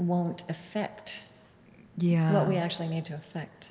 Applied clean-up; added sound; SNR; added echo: none; none; none; none.